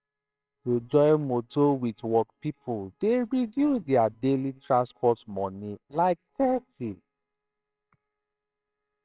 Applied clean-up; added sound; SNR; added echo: neural separator model SepFormer WHAMR!.